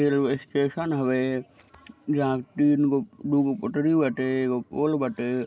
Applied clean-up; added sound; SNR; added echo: none; none; none; none.